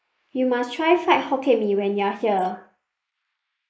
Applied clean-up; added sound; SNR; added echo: neural mask model Resemble Enhance denoiser.